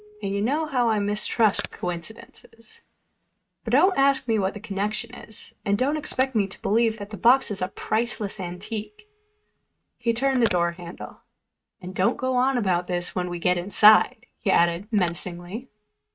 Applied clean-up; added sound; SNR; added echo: neural mask model RNNoise.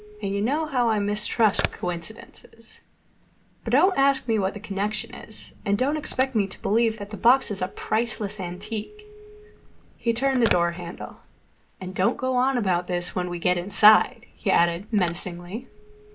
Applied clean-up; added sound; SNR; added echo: none; Telephone; 15 dB; none.